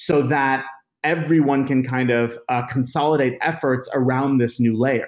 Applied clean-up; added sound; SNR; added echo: none; none; none; none.